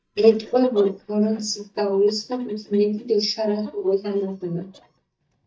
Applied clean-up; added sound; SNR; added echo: neural mask model DeepFilterNet 3.